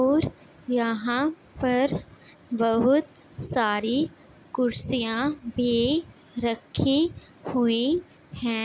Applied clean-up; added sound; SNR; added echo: none; none; none; none.